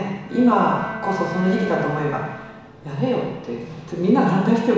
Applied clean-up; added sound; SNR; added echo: none; Bowed string instrument; 15 dB; reverberation time 1.1 s.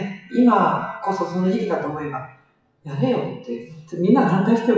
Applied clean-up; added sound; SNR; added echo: classical method WPE with log-MMSE.